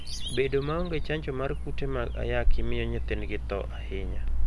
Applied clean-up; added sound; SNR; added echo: none; Bird vocalization, bird call, bird song; -5 dB; none.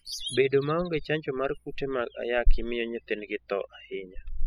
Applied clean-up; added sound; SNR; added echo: classical method spectral subtraction.